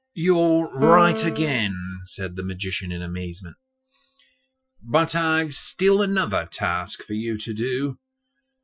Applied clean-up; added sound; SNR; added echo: classical method Wiener filter.